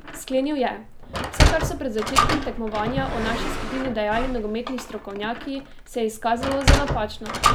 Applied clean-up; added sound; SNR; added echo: none; Sliding door; -2 dB; none.